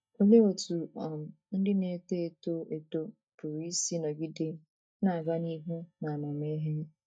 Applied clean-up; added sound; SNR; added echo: neural mask model DeepFilterNet 3.